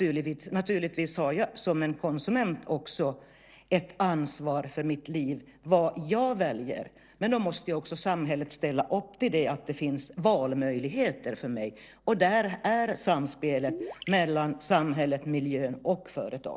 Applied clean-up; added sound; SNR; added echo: neural separator model SepFormer DNS4.